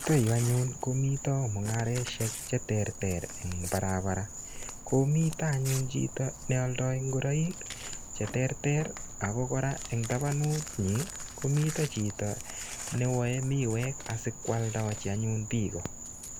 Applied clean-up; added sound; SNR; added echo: none; Insect + Crumpling, crinkling / Tearing; 10 dB; none.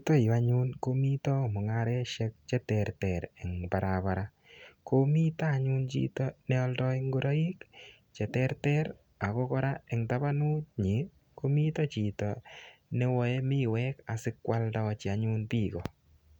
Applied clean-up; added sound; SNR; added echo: none; none; none; none.